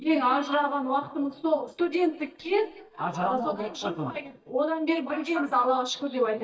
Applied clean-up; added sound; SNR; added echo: neural mask model DeepFilterNet 3.